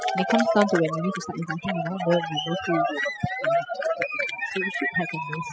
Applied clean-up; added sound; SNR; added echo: classical method spectral subtraction.